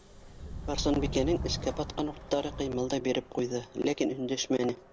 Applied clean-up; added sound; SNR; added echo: none; Subway, metro, underground; 9 dB; none.